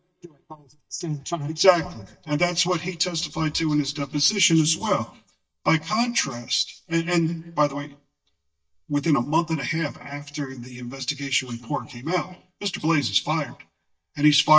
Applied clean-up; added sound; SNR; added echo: neural mask model DeepFilterNet 3.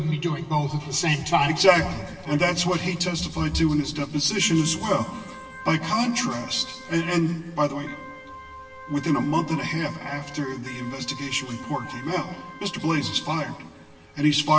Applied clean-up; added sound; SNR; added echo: none; Organ; 16 dB; reverberation time 1.4 s.